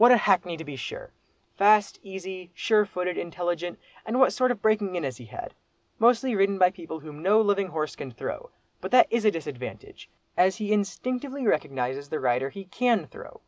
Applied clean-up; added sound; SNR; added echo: none; none; none; none.